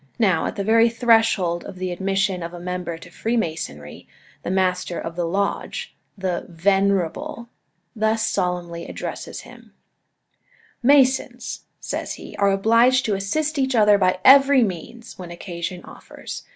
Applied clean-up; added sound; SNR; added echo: none; none; none; none.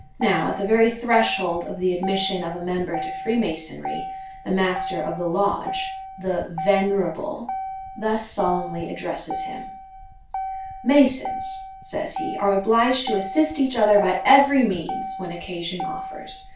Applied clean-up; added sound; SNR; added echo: none; Motor vehicle (road); 9 dB; reverberation time 0.3 s.